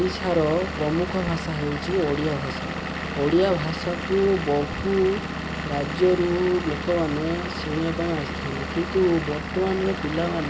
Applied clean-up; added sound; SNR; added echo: none; Engine / Vehicle; 5 dB; none.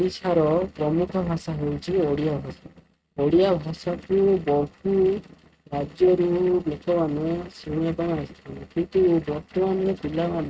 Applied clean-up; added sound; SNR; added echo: neural mask model RNNoise.